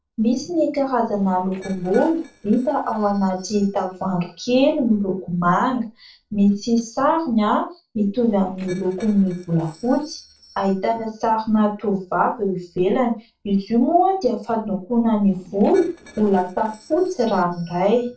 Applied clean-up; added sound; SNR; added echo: neural separator model SepFormer DNS4.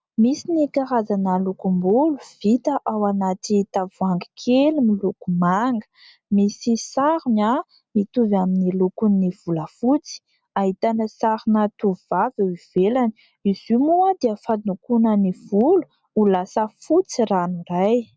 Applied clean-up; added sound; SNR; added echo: none; none; none; none.